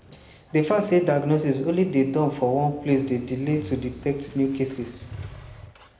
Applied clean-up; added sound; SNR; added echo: none; Motorcycle; 18 dB; reverberation time 0.7 s.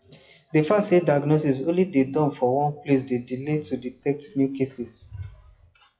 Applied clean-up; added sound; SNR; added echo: classical method WPE with log-MMSE.